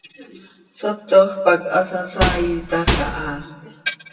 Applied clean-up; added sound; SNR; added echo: none; Microwave oven; 1 dB; reverberation time 1.4 s.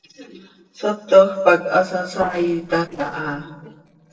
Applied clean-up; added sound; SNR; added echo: neural separator model SepFormer DNS4.